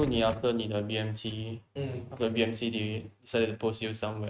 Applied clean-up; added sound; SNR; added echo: neural mask model RNNoise.